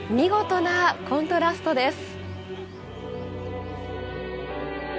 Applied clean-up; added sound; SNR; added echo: none; none; none; none.